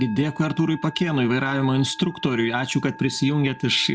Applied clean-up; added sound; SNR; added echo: none; Musical instrument; 19 dB; none.